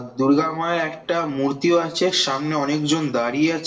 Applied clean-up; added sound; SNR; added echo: neural separator model SepFormer DNS4.